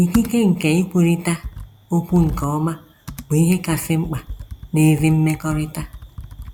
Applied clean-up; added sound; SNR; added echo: none; Computer keyboard; 14 dB; none.